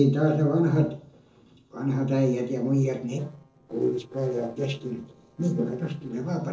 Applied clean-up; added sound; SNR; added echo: neural separator model SepFormer DNS4.